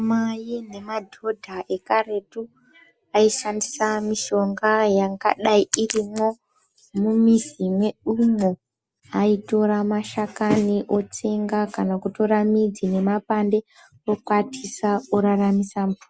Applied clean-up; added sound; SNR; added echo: none; none; none; none.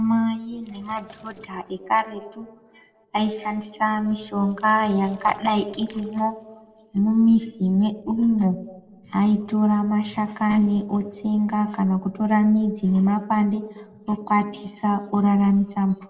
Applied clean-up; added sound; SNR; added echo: neural separator model SepFormer DNS4.